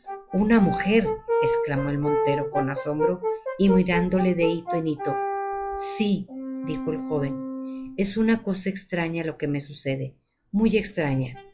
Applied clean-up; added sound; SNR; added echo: classical method log-MMSE.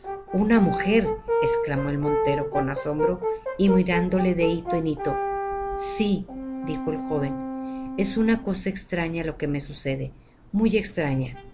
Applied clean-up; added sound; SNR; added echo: none; Brass instrument; 4 dB; none.